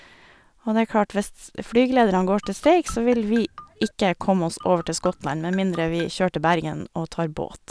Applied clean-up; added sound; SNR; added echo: none; Marimba, xylophone; 18 dB; none.